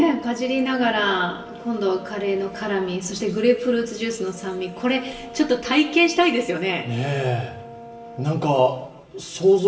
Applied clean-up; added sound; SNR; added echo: none; Brass instrument; 18 dB; reverberation time 1.0 s.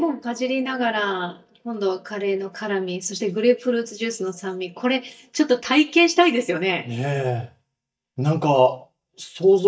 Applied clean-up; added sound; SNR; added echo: neural mask model DeepFilterNet 3.